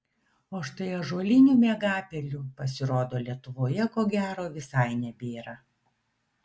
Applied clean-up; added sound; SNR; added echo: none; none; none; none.